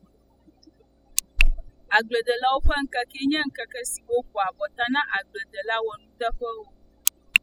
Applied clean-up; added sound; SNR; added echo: classical method spectral subtraction.